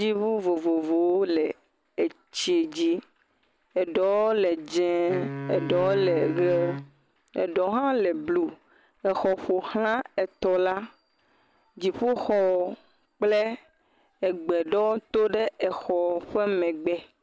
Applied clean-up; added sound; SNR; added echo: none; Wind instrument, woodwind instrument; 9 dB; none.